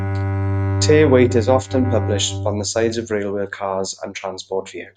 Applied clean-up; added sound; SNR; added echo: neural mask model RNNoise.